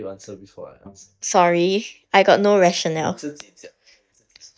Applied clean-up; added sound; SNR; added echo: neural mask model DeepFilterNet 3.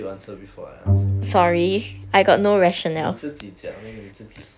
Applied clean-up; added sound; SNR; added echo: none; Bowed string instrument; 5 dB; none.